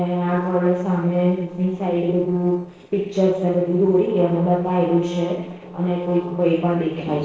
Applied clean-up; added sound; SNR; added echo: neural separator model SepFormer DNS4.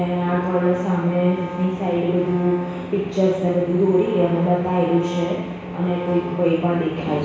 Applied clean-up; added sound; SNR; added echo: none; Wind instrument, woodwind instrument; 11 dB; reverberation time 1.1 s.